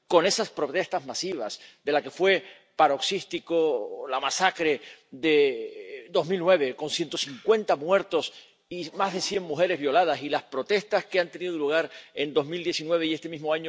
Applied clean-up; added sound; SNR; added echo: none; none; none; none.